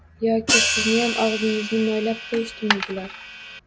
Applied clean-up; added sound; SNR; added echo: none; Hi-hat + Coin (dropping); 1 dB; none.